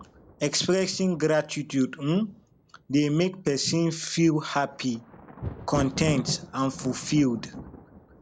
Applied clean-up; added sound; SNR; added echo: none; Thunder; 13 dB; none.